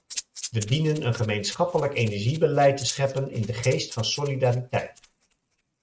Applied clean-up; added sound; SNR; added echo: neural mask model RNNoise.